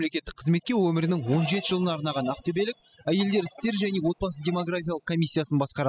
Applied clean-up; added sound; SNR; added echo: classical method spectral subtraction.